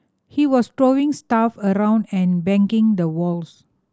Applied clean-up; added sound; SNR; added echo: none; none; none; none.